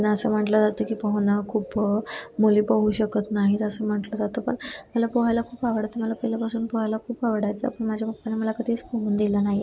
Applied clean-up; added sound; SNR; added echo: none; none; none; none.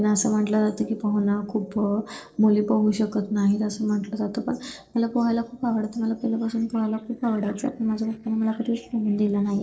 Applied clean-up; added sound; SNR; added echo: neural separator model SepFormer DNS4.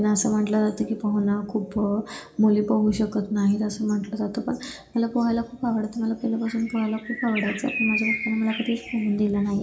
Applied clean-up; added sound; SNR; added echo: none; Bird; 8 dB; reverberation time 0.4 s.